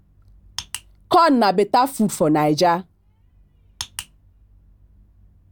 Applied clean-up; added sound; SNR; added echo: none; none; none; none.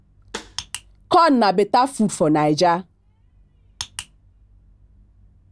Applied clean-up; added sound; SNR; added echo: none; Snare drum; 16 dB; none.